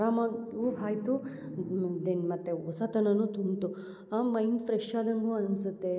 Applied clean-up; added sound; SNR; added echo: none; none; none; none.